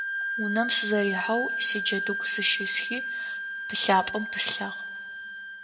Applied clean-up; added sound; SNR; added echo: none; Wind instrument, woodwind instrument; 4 dB; reverberation time 2.1 s.